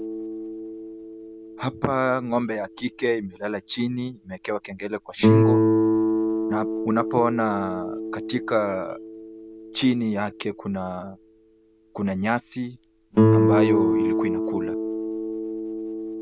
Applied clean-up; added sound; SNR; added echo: none; Guitar; -3 dB; none.